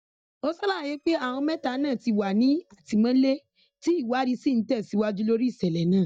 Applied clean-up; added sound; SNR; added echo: neural mask model DeepFilterNet 3.